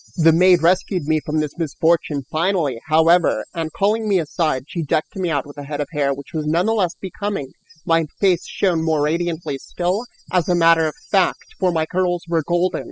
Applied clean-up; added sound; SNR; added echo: classical method spectral subtraction.